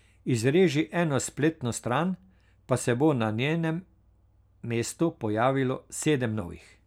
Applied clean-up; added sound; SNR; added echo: none; none; none; none.